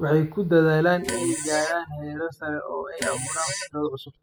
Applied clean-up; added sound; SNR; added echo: classical method spectral subtraction.